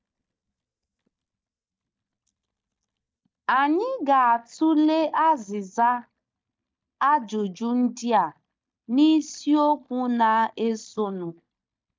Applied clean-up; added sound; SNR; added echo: neural mask model DeepFilterNet 3.